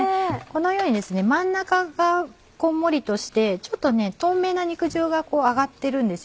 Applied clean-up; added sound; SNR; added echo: none; none; none; none.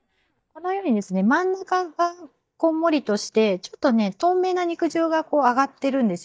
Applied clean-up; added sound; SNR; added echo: neural mask model DeepFilterNet 3.